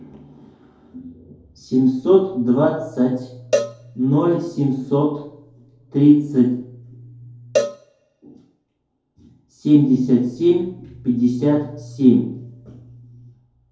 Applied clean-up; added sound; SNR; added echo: none; Cowbell; 8 dB; reverberation time 2.3 s.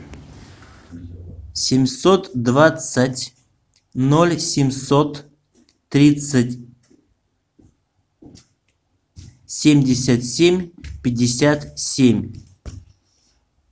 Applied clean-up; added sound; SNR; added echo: none; none; none; none.